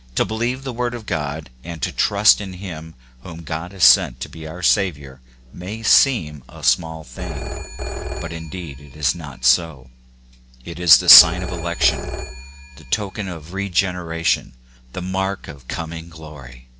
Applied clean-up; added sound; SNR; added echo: none; Telephone; 7 dB; none.